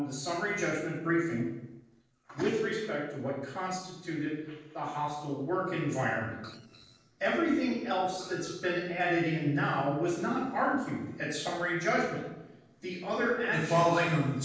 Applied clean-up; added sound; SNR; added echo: neural separator model SepFormer DNS4.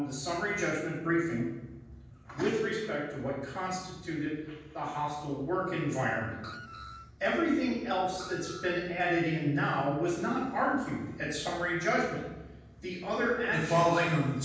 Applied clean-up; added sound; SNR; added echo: none; Screech; 17 dB; reverberation time 1.2 s.